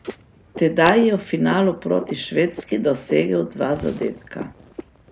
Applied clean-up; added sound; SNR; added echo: none; Frog; 17 dB; none.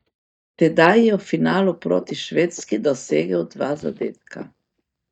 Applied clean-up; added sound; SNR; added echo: neural mask model DeepFilterNet 3.